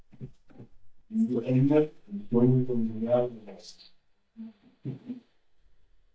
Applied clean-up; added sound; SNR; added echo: neural mask model DeepFilterNet 3.